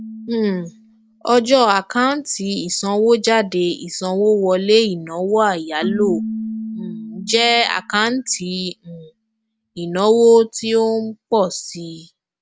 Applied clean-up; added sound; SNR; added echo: none; Keyboard (musical); 15 dB; none.